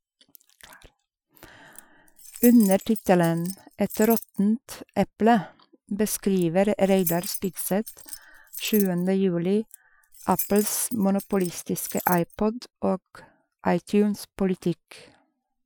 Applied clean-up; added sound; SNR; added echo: classical method Wiener filter.